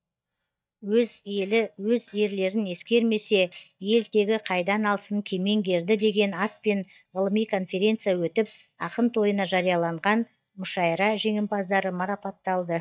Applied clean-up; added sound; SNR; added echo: neural mask model DeepFilterNet 3.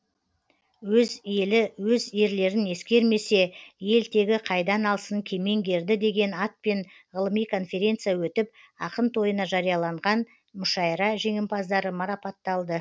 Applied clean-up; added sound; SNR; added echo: none; none; none; none.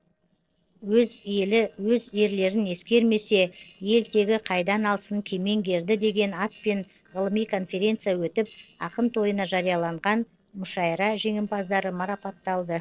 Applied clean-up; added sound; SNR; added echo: neural separator model SepFormer DNS4.